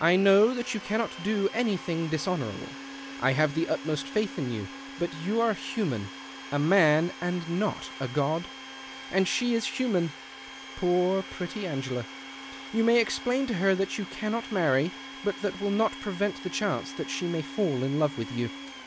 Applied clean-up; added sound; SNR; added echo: none; Domestic sounds, home sounds; 13 dB; none.